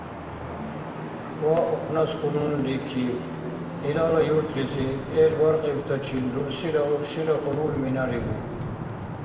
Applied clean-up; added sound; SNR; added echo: none; Traffic noise, roadway noise / Vehicle horn, car horn, honking; 8 dB; reverberation time 2.0 s.